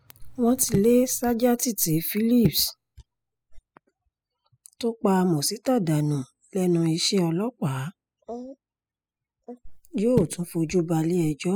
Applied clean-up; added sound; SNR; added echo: classical method spectral subtraction.